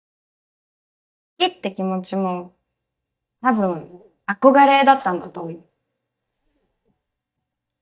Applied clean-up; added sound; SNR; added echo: neural mask model DeepFilterNet 3.